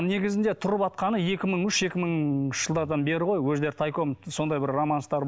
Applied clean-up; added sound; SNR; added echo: none; none; none; none.